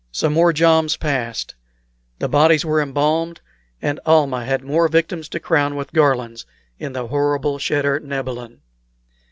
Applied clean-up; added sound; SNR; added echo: none; none; none; none.